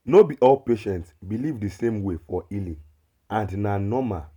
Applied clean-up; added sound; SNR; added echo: none; none; none; none.